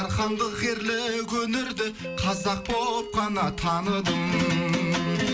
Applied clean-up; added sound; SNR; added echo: none; Doorbell; 13 dB; none.